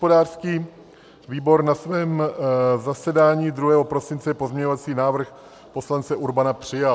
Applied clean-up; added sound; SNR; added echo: none; none; none; none.